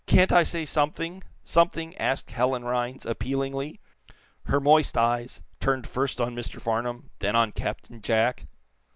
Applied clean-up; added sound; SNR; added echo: none; none; none; none.